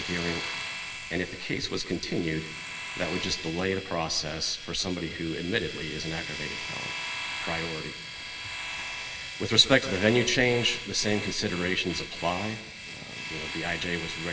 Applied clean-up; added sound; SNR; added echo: none; Domestic sounds, home sounds; 7 dB; reverberation time 1.7 s.